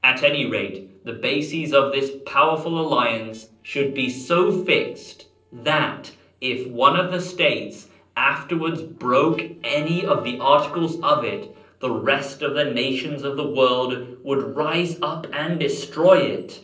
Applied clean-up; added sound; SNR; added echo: neural separator model SepFormer DNS4.